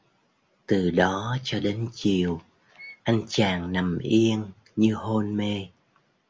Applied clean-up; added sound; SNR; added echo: none; none; none; none.